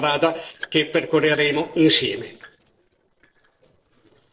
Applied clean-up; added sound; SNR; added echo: neural separator model SepFormer DNS4.